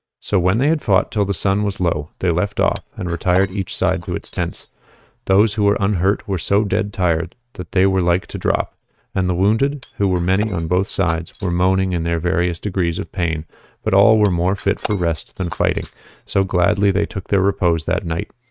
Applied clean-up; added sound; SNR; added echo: neural mask model RNNoise.